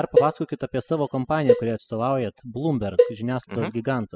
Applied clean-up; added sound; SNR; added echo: classical method spectral subtraction.